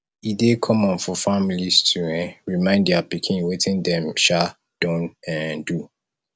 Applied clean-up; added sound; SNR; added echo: none; none; none; none.